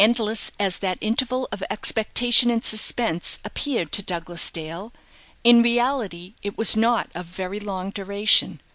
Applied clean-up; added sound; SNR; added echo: none; none; none; none.